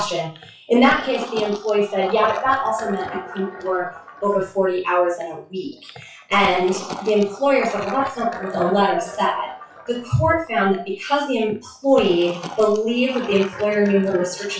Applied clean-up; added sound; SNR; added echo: classical method WPE with log-MMSE.